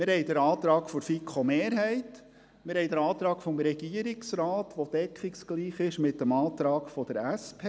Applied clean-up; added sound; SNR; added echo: none; none; none; none.